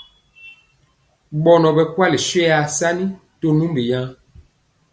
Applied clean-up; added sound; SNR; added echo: none; none; none; none.